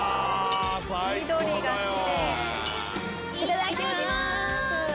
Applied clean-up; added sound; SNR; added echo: none; Cutlery, silverware / Dishes, pots, and pans; 14 dB; none.